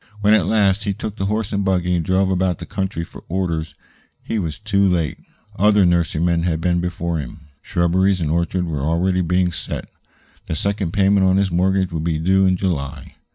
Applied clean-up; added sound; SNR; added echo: none; none; none; none.